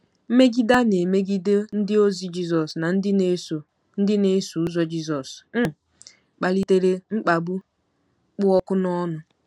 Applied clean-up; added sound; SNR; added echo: none; none; none; none.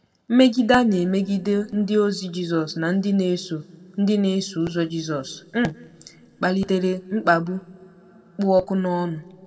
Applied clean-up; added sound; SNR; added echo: none; none; none; reverberation time 1.3 s.